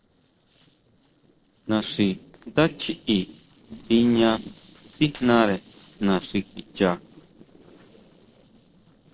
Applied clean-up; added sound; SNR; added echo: neural separator model SepFormer DNS4.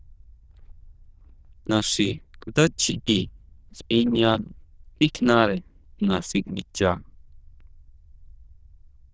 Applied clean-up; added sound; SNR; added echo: neural diffusion model UNIVERSE++.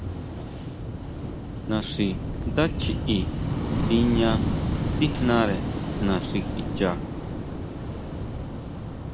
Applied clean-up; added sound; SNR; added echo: none; Waves, surf / Wind; 0 dB; none.